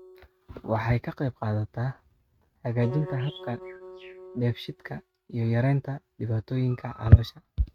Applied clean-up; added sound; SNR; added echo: neural mask model RNNoise.